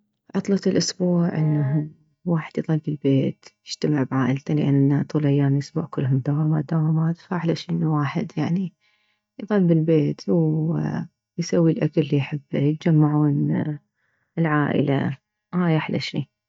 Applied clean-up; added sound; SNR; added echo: neural mask model DeepFilterNet 3.